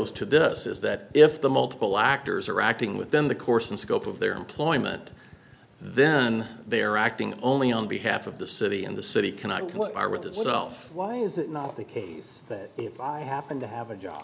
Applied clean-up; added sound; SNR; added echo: none; none; none; none.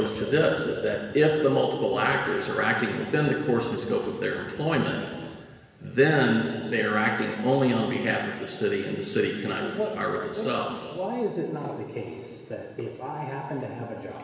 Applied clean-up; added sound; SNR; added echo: none; none; none; reverberation time 1.6 s.